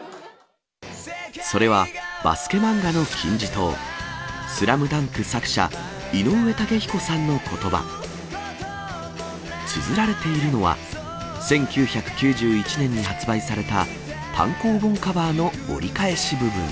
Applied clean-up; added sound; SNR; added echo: none; Domestic sounds, home sounds; 18 dB; none.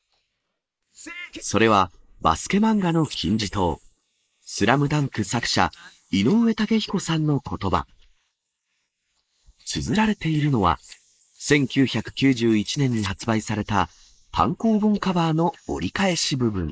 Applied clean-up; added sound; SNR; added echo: neural mask model Resemble Enhance denoiser.